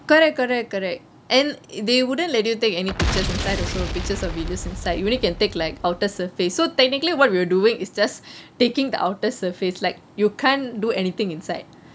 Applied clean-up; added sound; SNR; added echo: none; Boom; 5 dB; none.